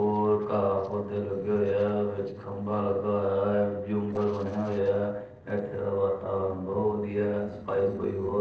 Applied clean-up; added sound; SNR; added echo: neural separator model SepFormer DNS4.